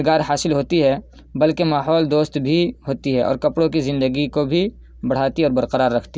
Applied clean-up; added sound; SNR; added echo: none; none; none; none.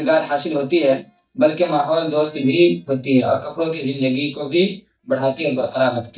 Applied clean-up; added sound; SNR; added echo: neural mask model DeepFilterNet 3.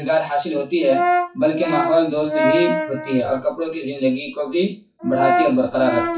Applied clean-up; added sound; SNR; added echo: classical method WPE with log-MMSE.